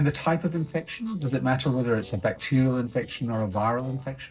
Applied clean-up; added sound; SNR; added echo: neural separator model SepFormer DNS4.